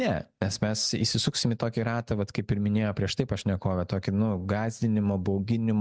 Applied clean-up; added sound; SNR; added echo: none; none; none; none.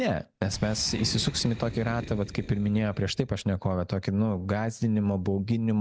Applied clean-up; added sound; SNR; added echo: none; Boom; 16 dB; none.